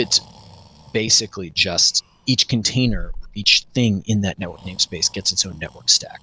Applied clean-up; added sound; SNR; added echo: none; Breathing; 15 dB; none.